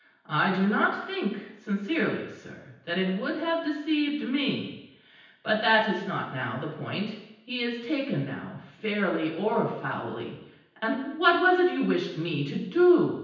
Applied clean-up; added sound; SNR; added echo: none; none; none; reverberation time 0.9 s.